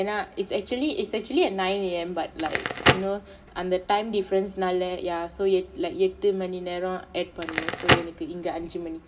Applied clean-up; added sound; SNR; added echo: none; Crackle; 4 dB; reverberation time 0.4 s.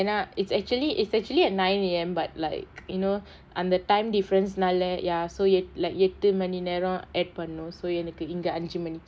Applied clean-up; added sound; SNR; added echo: none; none; none; none.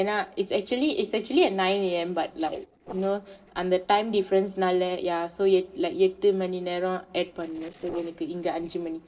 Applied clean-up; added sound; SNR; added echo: neural separator model SepFormer DNS4.